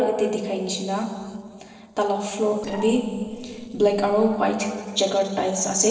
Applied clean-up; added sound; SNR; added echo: neural separator model SepFormer DNS4.